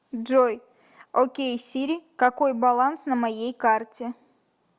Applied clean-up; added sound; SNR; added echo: none; none; none; none.